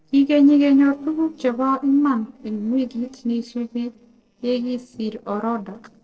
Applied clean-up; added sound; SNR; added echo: neural separator model SepFormer DNS4.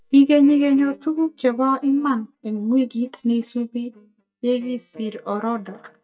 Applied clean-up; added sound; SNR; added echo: neural mask model DeepFilterNet 3.